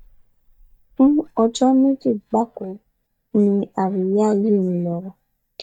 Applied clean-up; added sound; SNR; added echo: neural mask model DeepFilterNet 3.